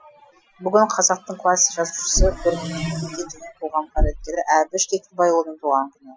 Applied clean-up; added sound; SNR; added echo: classical method Wiener filter.